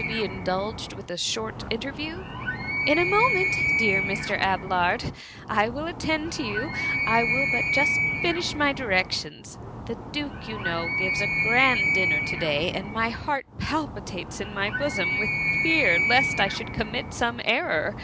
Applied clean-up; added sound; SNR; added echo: none; Animal; 1 dB; none.